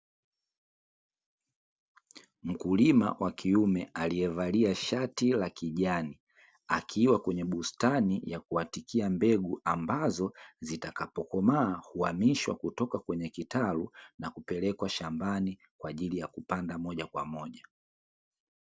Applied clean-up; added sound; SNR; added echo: none; none; none; none.